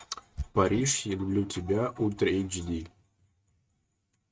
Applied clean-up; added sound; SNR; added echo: neural mask model RNNoise.